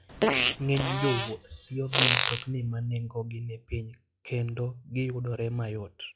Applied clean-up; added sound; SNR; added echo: classical method log-MMSE.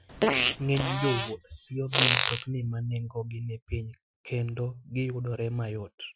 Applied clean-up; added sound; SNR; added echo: classical method Wiener filter.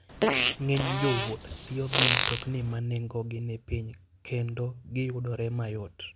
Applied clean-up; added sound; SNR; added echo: none; Fart; -2 dB; none.